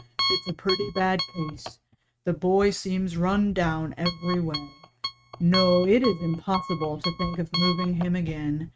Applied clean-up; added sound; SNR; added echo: neural mask model RNNoise.